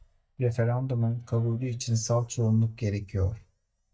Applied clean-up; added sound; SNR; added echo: neural mask model DeepFilterNet 3.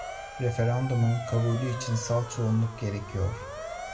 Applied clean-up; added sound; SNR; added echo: none; Motor vehicle (road) / Siren; 11 dB; reverberation time 1.0 s.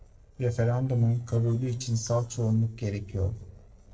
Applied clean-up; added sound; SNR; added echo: neural separator model SepFormer DNS4.